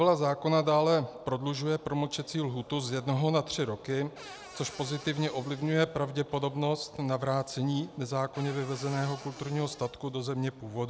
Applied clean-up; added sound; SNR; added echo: none; Cupboard open or close / Door; 17 dB; none.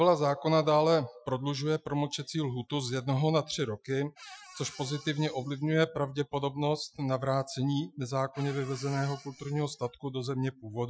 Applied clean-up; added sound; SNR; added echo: classical method Wiener filter.